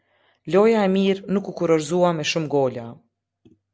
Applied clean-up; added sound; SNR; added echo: none; none; none; none.